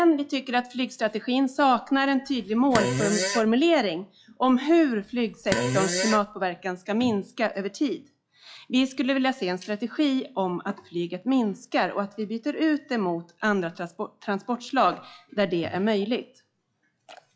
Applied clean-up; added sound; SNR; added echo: classical method log-MMSE.